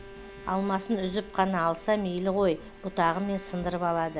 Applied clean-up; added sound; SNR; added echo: none; Engine + Bowed string instrument; 16 dB; none.